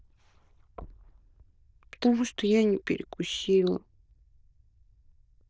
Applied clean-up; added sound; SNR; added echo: neural diffusion model UNIVERSE++.